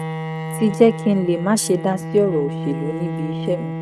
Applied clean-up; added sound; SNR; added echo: neural mask model RNNoise.